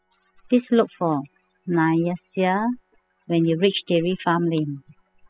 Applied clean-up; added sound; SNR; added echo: classical method spectral subtraction.